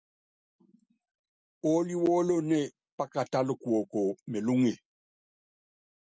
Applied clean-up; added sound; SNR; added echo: none; none; none; none.